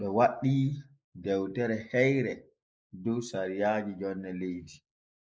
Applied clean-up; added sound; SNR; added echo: neural mask model Resemble Enhance denoiser.